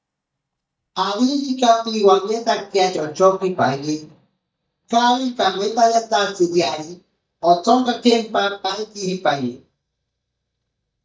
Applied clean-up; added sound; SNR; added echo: neural mask model DeepFilterNet 3.